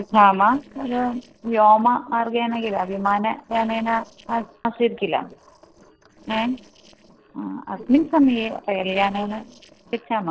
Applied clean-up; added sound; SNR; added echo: neural separator model SepFormer DNS4.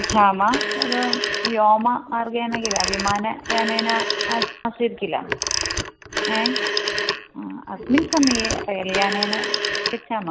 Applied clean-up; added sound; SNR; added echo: none; Telephone; 2 dB; none.